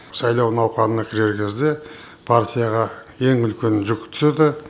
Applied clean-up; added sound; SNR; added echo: none; none; none; none.